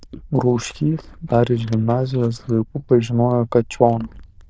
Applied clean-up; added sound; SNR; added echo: neural diffusion model UNIVERSE++.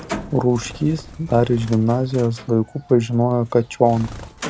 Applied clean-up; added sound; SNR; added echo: none; Bird; 16 dB; none.